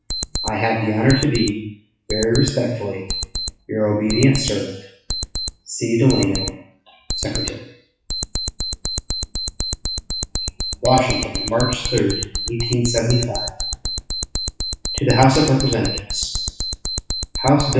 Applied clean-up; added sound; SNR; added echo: classical method WPE with log-MMSE.